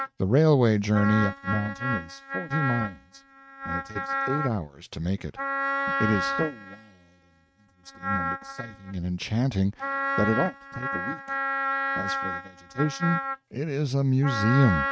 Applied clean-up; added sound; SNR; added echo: neural mask model RNNoise.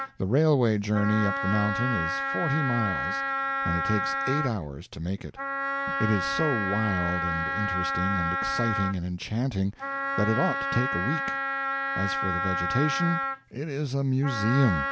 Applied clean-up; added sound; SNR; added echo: none; Wind instrument, woodwind instrument; 2 dB; none.